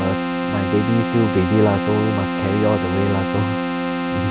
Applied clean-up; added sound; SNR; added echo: none; Keyboard (musical); 2 dB; none.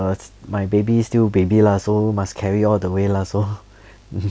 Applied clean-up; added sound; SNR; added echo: none; none; none; none.